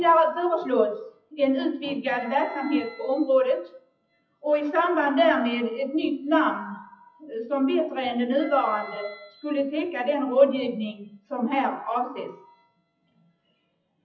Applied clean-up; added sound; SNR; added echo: classical method WPE with log-MMSE.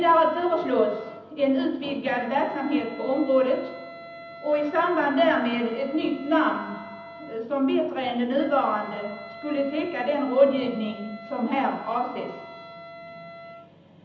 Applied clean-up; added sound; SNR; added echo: none; Wind instrument, woodwind instrument; 17 dB; reverberation time 0.8 s.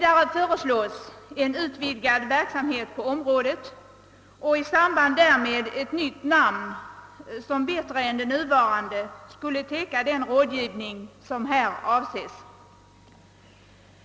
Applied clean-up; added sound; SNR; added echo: none; none; none; none.